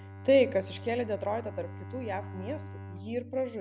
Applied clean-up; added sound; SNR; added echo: none; Bowed string instrument; 12 dB; none.